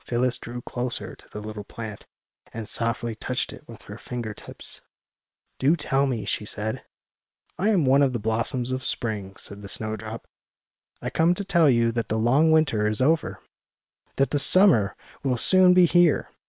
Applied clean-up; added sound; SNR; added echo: neural separator model SepFormer WHAM!.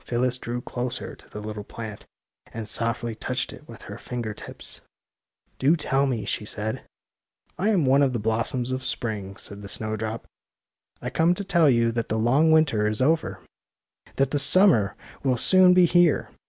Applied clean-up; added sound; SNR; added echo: none; none; none; none.